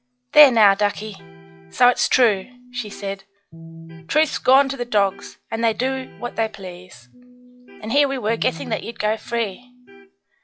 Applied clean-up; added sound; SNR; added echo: classical method log-MMSE.